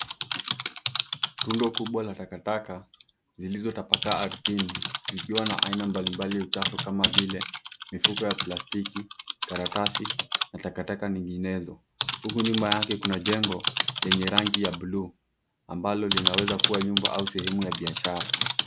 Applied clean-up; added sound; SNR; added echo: none; Typing; 0 dB; none.